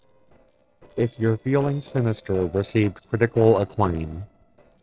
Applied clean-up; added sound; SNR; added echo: neural separator model SepFormer DNS4.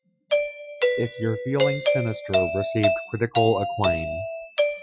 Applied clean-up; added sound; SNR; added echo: classical method Wiener filter.